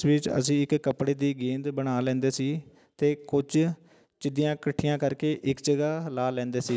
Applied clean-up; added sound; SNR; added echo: none; none; none; none.